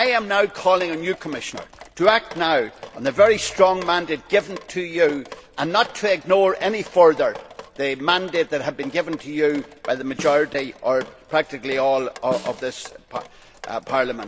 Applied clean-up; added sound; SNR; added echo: none; Drip + Snare drum; 19 dB; none.